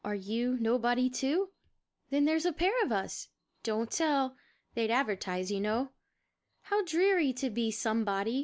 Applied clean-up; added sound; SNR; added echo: none; none; none; none.